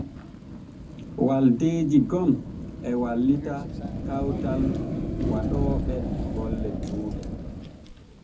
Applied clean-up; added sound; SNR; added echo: none; Fire; 4 dB; reverberation time 0.3 s.